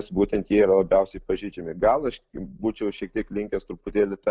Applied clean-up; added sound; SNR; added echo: none; none; none; none.